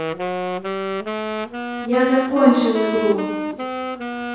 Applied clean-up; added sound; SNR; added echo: none; Wind instrument, woodwind instrument; 4 dB; reverberation time 1.1 s.